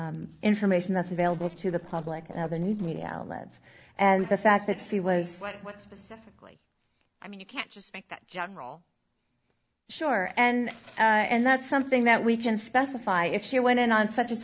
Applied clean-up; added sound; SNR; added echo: neural separator model SepFormer DNS4.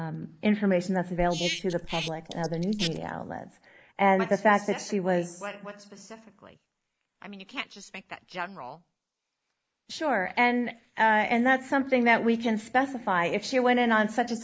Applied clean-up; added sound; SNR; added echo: neural mask model Resemble Enhance denoiser.